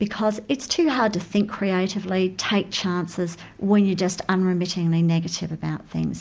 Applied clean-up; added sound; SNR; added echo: none; none; none; none.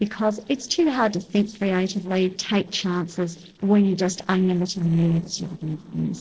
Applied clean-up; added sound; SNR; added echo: neural separator model SepFormer DNS4.